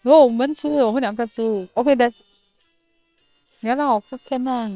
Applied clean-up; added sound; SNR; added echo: neural separator model SepFormer WHAM!.